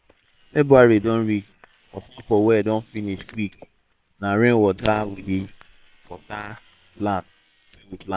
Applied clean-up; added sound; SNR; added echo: neural separator model SepFormer WHAM!.